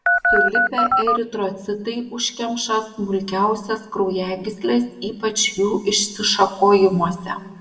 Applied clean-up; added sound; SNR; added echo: none; Telephone; -4 dB; reverberation time 0.9 s.